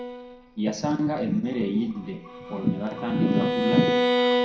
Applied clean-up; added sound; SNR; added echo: none; Bowed string instrument; 1 dB; reverberation time 0.5 s.